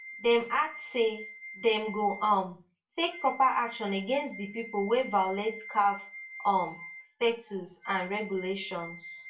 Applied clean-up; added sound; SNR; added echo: none; Wind instrument, woodwind instrument; 15 dB; reverberation time 0.3 s.